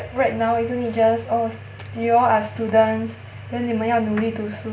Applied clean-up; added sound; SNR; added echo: none; none; none; none.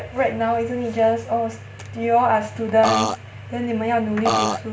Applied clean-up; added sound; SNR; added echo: none; Burping, eructation; -2 dB; none.